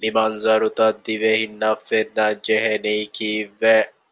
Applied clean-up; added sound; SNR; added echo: none; none; none; none.